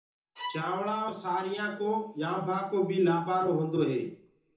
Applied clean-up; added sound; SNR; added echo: none; Bowed string instrument; 13 dB; reverberation time 0.6 s.